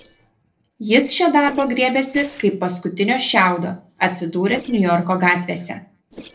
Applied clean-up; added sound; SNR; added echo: neural separator model SepFormer DNS4.